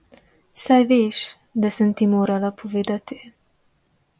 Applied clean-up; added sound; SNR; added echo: none; none; none; none.